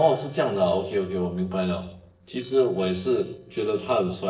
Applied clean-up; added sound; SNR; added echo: neural separator model SepFormer DNS4.